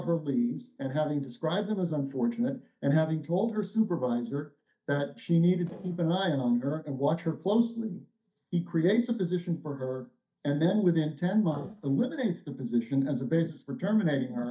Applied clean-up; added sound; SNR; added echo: neural mask model DeepFilterNet 3.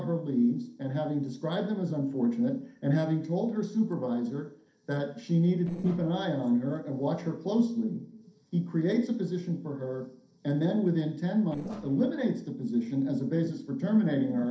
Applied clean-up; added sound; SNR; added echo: neural separator model SepFormer DNS4.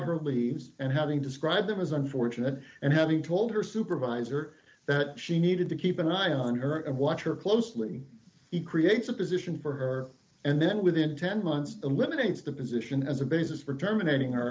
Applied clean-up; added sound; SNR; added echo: none; none; none; none.